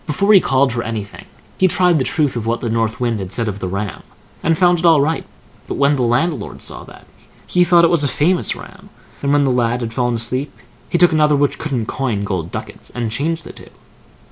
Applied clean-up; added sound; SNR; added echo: none; none; none; none.